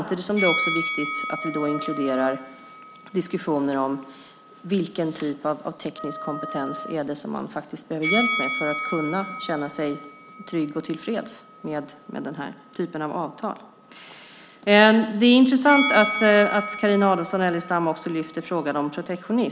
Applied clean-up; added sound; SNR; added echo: none; Wind instrument, woodwind instrument + Bell; 9 dB; none.